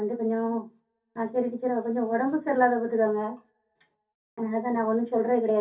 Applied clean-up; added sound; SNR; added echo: none; none; none; reverberation time 0.3 s.